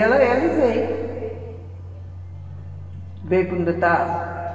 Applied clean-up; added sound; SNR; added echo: none; none; none; reverberation time 2.4 s.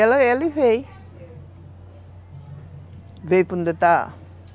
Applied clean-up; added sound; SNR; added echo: none; none; none; none.